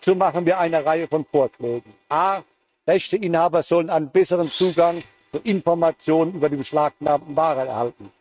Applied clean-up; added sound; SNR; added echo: neural mask model RNNoise.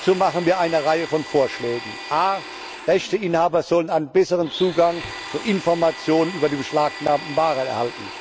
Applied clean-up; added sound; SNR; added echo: none; Domestic sounds, home sounds; 14 dB; none.